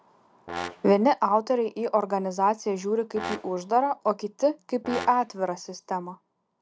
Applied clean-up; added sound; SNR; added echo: none; Brass instrument; 13 dB; none.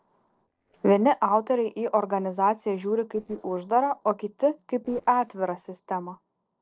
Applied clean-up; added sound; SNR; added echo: neural separator model SepFormer DNS4.